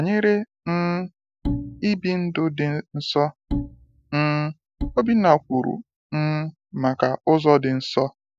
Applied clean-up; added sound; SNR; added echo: neural mask model DeepFilterNet 3.